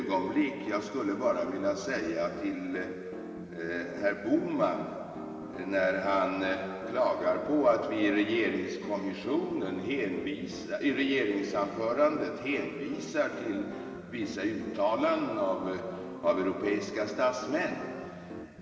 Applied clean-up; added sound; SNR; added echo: none; Piano; 12 dB; reverberation time 2.7 s.